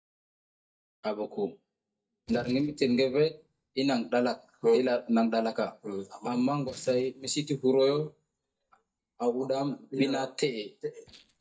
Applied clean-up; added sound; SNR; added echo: neural mask model DeepFilterNet 3.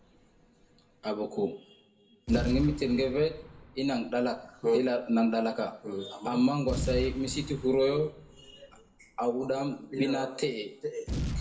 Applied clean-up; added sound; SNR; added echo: none; Boom; 10 dB; reverberation time 0.7 s.